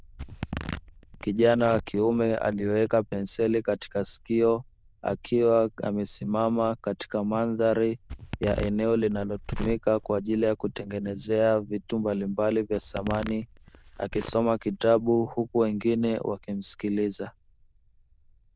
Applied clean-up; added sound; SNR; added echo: neural diffusion model UNIVERSE++.